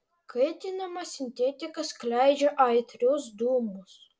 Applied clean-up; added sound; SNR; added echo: none; none; none; none.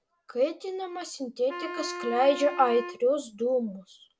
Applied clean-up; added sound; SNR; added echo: none; Wind instrument, woodwind instrument; 11 dB; none.